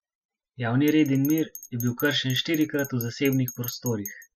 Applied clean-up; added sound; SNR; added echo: classical method spectral subtraction.